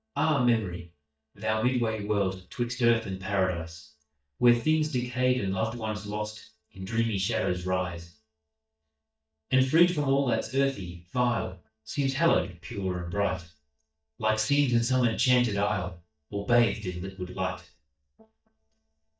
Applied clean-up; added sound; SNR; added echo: neural mask model DeepFilterNet 3.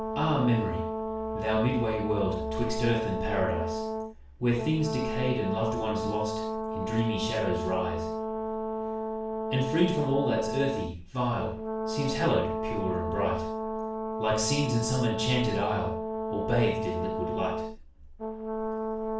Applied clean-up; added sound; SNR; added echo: none; Brass instrument; 2 dB; reverberation time 0.4 s.